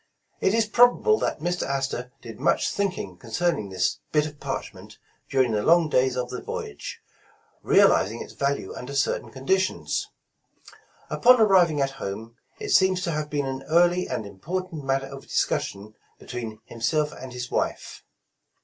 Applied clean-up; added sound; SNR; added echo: none; none; none; none.